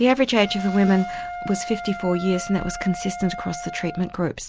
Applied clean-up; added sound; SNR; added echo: none; Wind instrument, woodwind instrument; 11 dB; none.